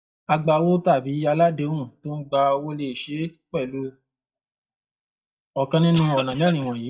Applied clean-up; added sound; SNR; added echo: neural mask model DeepFilterNet 3.